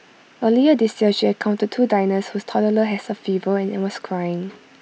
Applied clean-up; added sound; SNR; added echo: none; none; none; none.